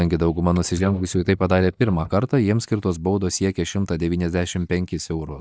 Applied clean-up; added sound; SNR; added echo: neural mask model DeepFilterNet 3.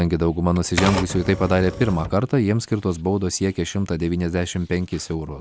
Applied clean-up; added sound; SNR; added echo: none; Typewriter; 8 dB; none.